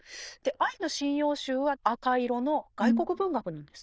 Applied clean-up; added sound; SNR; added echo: neural diffusion model UNIVERSE++.